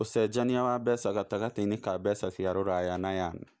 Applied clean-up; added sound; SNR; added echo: none; none; none; none.